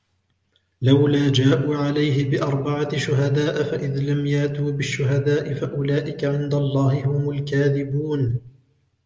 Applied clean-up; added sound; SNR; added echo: none; none; none; none.